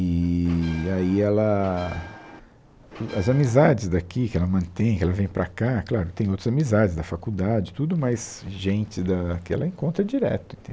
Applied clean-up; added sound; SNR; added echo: none; Bell; 18 dB; none.